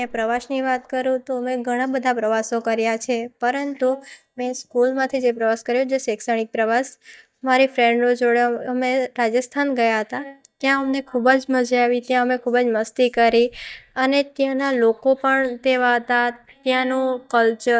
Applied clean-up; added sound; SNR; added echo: neural mask model DeepFilterNet 3.